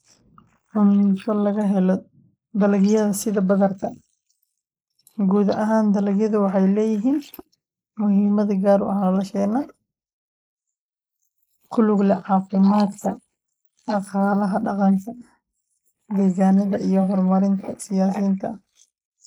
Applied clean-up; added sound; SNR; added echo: neural mask model Resemble Enhance denoiser.